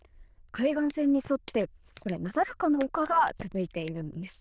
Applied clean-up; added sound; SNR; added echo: neural diffusion model UNIVERSE++.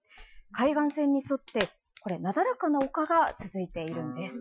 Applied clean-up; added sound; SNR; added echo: classical method Wiener filter.